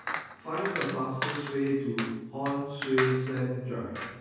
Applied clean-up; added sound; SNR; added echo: none; Chink, clink; 7 dB; reverberation time 1.3 s.